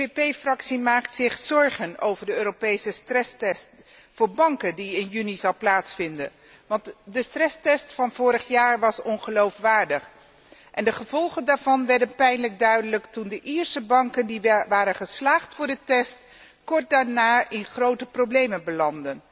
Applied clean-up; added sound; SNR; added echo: none; none; none; none.